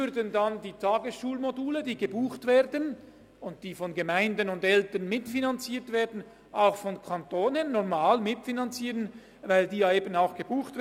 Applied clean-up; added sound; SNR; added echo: none; none; none; none.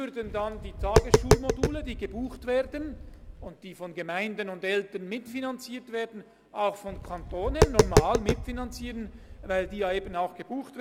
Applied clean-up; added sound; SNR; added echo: none; Tap; -4 dB; none.